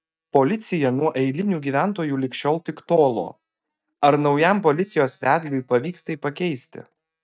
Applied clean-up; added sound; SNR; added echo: neural mask model DeepFilterNet 3.